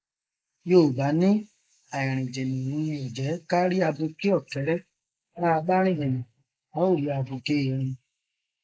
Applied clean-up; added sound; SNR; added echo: neural mask model Resemble Enhance denoiser.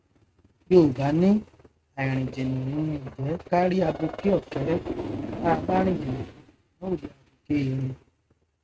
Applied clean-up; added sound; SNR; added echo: neural mask model RNNoise.